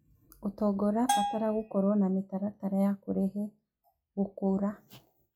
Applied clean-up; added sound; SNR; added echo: classical method log-MMSE.